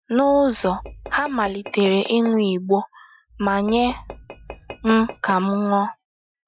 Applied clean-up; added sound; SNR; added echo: classical method Wiener filter.